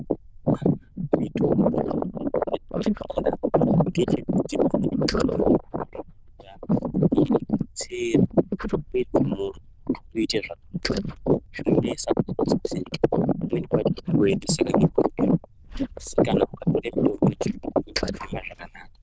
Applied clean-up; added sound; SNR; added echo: neural diffusion model UNIVERSE++.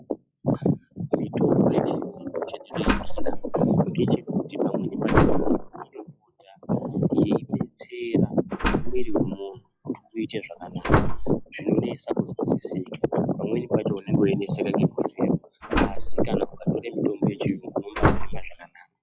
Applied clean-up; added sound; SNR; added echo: classical method log-MMSE.